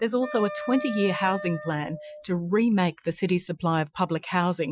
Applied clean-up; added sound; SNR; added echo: classical method Wiener filter.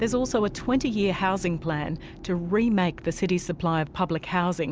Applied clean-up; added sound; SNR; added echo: none; none; none; none.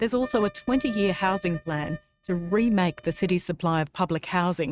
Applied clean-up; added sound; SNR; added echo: neural mask model RNNoise.